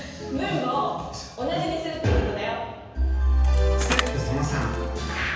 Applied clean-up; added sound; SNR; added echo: none; Bicycle; 10 dB; reverberation time 1.2 s.